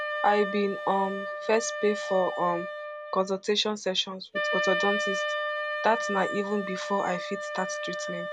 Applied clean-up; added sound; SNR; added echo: none; Wind instrument, woodwind instrument; 4 dB; none.